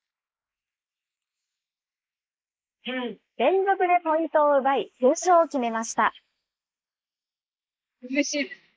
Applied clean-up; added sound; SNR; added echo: neural mask model Resemble Enhance denoiser.